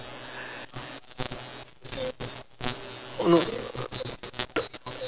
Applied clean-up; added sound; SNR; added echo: none; none; none; none.